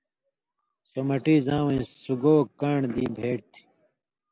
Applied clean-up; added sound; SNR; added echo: none; none; none; none.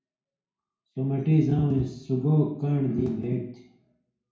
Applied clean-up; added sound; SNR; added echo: none; none; none; reverberation time 0.6 s.